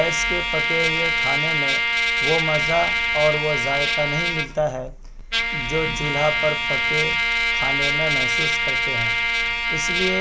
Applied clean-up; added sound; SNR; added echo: none; Trumpet; -4 dB; none.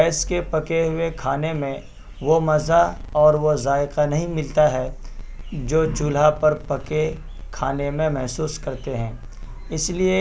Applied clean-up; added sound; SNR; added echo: none; none; none; none.